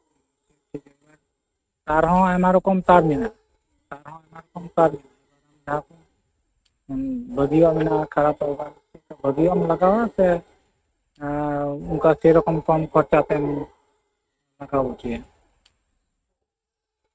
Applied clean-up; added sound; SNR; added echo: neural mask model RNNoise.